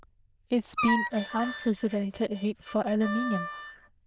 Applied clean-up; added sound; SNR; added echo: neural diffusion model UNIVERSE++.